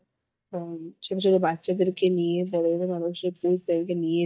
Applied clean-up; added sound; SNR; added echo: neural mask model DeepFilterNet 3.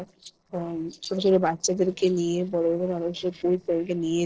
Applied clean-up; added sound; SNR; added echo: neural separator model SepFormer DNS4.